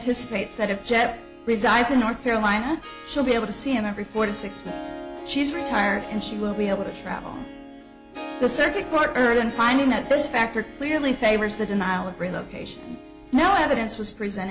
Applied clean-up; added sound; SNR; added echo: none; Harp; 14 dB; none.